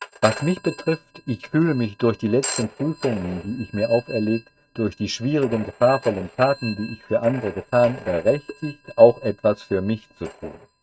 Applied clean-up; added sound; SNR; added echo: neural mask model RNNoise.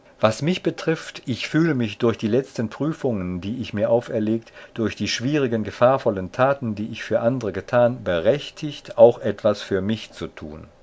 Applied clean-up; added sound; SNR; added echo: none; none; none; none.